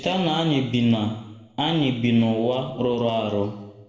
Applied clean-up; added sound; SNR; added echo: none; none; none; reverberation time 1.0 s.